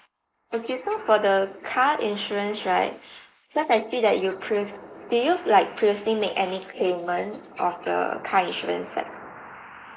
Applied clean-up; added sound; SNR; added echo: neural mask model Resemble Enhance denoiser.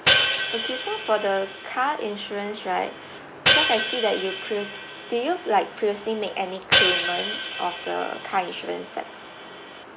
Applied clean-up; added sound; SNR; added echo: none; Hi-hat; 0 dB; none.